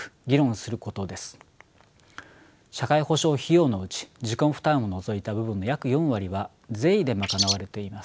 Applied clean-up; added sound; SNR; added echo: none; Bird; 0 dB; none.